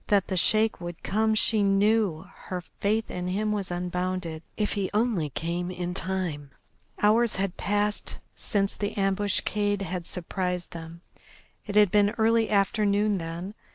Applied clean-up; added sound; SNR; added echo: none; none; none; none.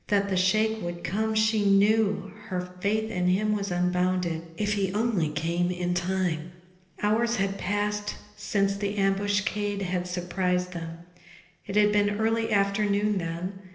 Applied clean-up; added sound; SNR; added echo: none; none; none; reverberation time 0.8 s.